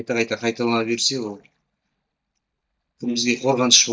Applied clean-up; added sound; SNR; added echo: neural mask model DeepFilterNet 3.